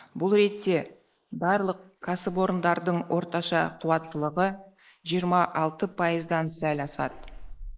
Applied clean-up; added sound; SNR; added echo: neural mask model Resemble Enhance denoiser.